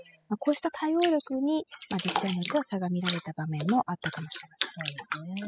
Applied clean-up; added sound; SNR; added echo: classical method spectral subtraction.